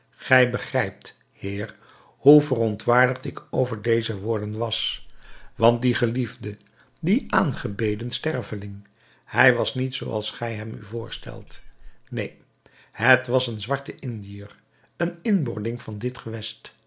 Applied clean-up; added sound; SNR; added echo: none; Meow; 17 dB; none.